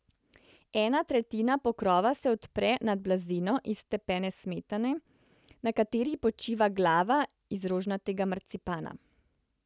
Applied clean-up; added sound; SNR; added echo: none; none; none; none.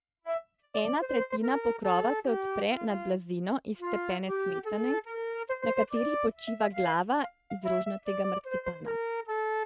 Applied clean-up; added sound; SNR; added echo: neural mask model RNNoise.